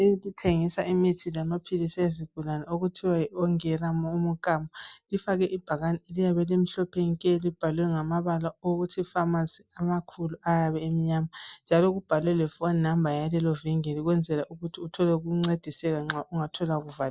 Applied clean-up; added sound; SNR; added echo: none; none; none; none.